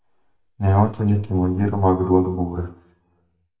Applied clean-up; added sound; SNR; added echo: neural mask model DeepFilterNet 3.